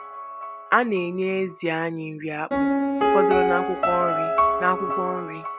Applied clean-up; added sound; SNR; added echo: none; Piano; -2 dB; none.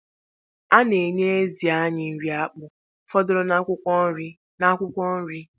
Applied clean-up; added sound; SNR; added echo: none; none; none; none.